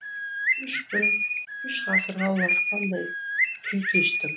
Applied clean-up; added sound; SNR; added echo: none; Bird; -5 dB; none.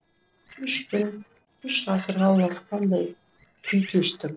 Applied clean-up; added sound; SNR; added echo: neural separator model SepFormer DNS4.